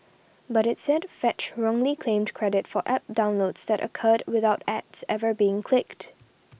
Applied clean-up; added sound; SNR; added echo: none; none; none; none.